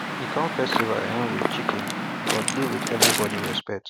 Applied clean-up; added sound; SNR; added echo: none; Waves, surf / Wind; -3 dB; none.